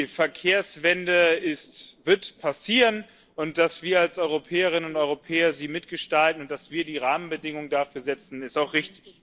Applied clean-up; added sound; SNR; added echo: neural separator model SepFormer DNS4.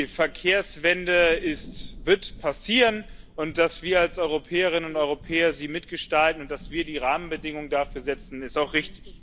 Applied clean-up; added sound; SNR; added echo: none; Thunder / Rain; 17 dB; none.